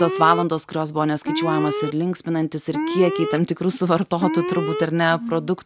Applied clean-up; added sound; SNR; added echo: none; Alarm; 6 dB; none.